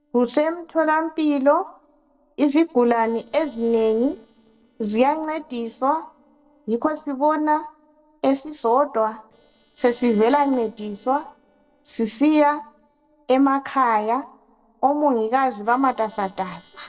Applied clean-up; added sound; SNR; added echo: neural separator model SepFormer DNS4.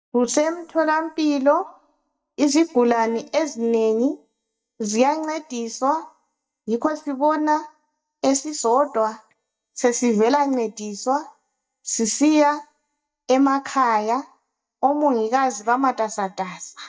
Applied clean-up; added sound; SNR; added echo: neural mask model DeepFilterNet 3.